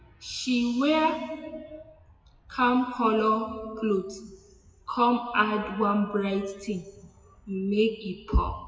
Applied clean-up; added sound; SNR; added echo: classical method WPE with log-MMSE.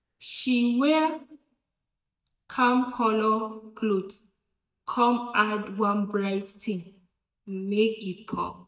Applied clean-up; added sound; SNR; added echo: neural mask model DeepFilterNet 3.